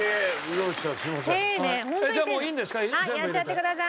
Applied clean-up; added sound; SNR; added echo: none; Drill; 16 dB; none.